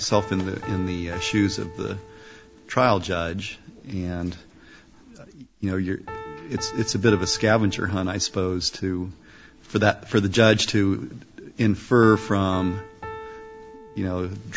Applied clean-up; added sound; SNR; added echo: none; Piano; 17 dB; none.